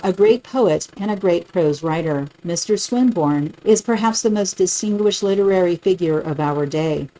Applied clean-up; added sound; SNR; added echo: neural mask model RNNoise.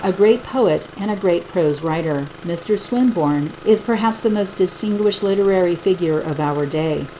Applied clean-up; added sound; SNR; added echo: none; Engine starting; 19 dB; none.